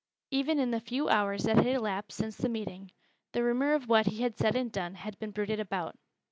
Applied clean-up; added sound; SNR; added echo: none; none; none; none.